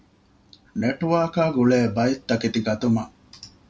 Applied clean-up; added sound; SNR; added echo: none; none; none; none.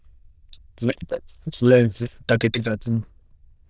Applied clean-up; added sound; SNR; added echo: neural diffusion model UNIVERSE++.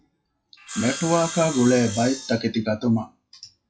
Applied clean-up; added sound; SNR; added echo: classical method log-MMSE.